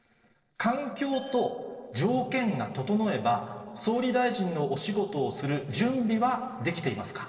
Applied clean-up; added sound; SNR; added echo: neural separator model SepFormer DNS4.